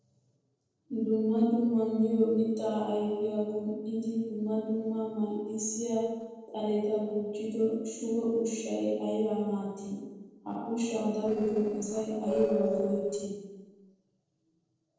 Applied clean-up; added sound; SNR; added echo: neural separator model SepFormer DNS4.